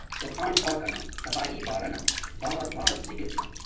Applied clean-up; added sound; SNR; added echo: none; Water / Splash, splatter; -2 dB; reverberation time 0.6 s.